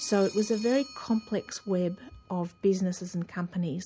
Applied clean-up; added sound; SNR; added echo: none; Telephone; 20 dB; none.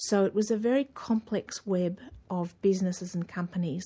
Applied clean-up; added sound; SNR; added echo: none; none; none; none.